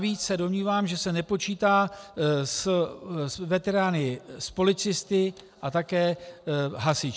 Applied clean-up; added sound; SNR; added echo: none; none; none; none.